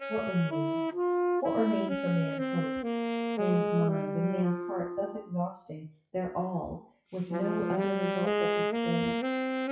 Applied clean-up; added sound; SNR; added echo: classical method WPE with log-MMSE.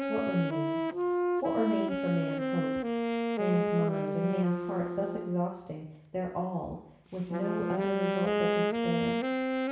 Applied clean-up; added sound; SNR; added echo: none; Wind instrument, woodwind instrument; -2 dB; reverberation time 0.7 s.